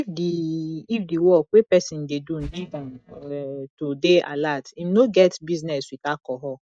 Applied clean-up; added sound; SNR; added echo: neural mask model DeepFilterNet 3.